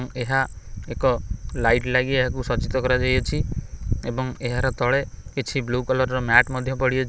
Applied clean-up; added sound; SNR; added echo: none; none; none; none.